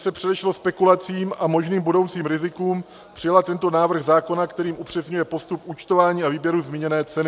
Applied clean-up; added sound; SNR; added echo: none; none; none; none.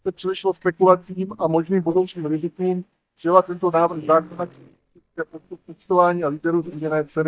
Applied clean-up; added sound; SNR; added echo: neural mask model DeepFilterNet 3.